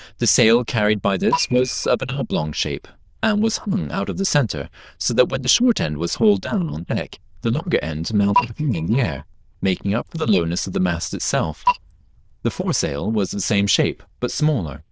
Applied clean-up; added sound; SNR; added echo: neural diffusion model UNIVERSE++.